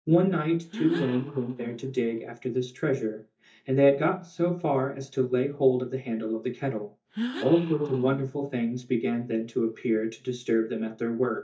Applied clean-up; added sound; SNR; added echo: neural mask model DeepFilterNet 3.